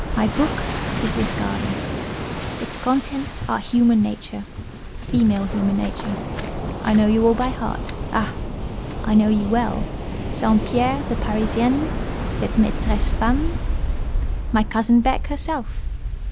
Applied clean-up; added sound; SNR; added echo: none; Waves, surf; 3 dB; none.